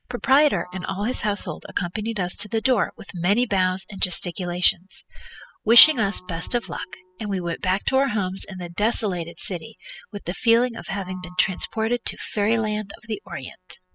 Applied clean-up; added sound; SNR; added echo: classical method spectral subtraction.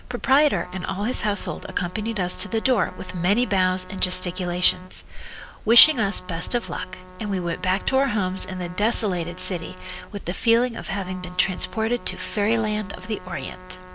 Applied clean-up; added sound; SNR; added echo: none; Trumpet; 19 dB; none.